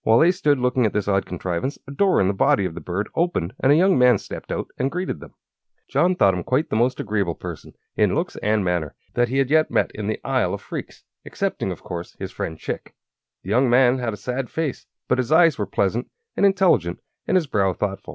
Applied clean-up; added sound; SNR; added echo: none; none; none; none.